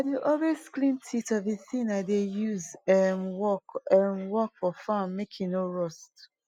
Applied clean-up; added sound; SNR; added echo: none; none; none; none.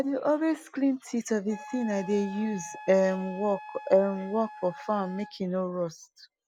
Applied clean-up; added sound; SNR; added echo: none; Wind instrument, woodwind instrument; 17 dB; none.